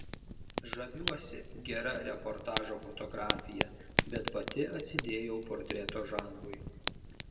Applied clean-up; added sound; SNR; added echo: none; Fire; -4 dB; reverberation time 1.3 s.